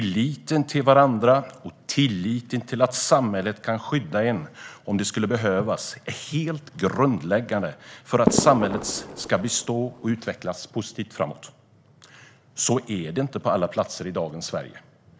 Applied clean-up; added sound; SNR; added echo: none; Fireworks; 4 dB; none.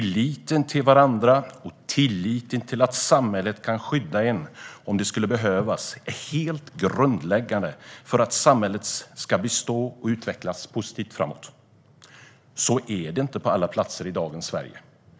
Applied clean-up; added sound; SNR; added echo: none; none; none; none.